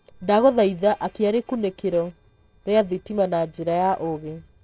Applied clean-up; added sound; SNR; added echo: neural separator model SepFormer DNS4.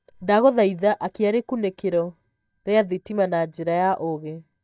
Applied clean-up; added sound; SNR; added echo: neural mask model DeepFilterNet 3.